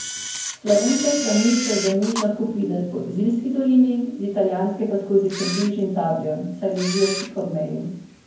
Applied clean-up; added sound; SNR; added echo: none; Camera; 11 dB; reverberation time 0.9 s.